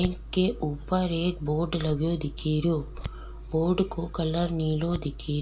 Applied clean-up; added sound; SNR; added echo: none; Scissors; 11 dB; reverberation time 0.2 s.